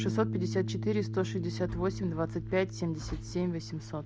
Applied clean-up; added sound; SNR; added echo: none; Bass guitar; 4 dB; none.